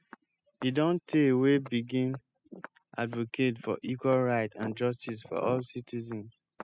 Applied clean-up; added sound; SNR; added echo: classical method spectral subtraction.